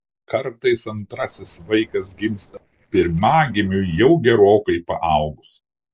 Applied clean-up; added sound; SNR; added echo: neural separator model SepFormer DNS4.